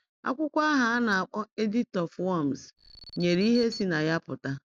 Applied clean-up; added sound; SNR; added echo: none; Alarm; 15 dB; none.